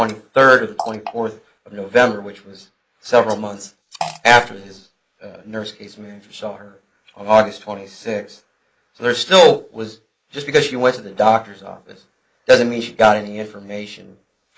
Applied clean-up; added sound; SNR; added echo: neural mask model Resemble Enhance denoiser.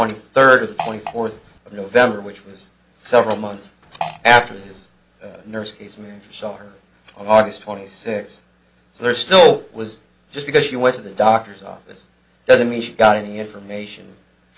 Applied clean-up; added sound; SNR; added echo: none; Fart; 12 dB; none.